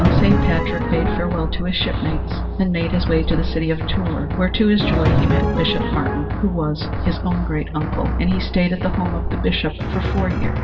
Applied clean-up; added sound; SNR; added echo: none; Drum; 0 dB; reverberation time 2.7 s.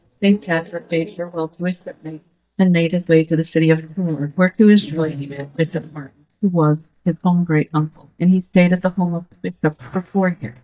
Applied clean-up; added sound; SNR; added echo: neural mask model DeepFilterNet 3.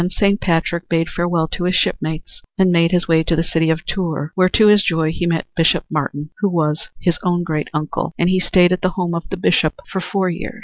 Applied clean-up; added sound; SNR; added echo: none; none; none; none.